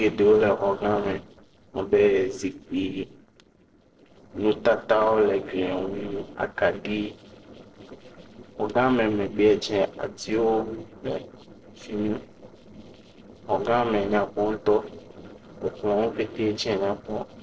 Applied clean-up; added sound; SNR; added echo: neural separator model SepFormer DNS4.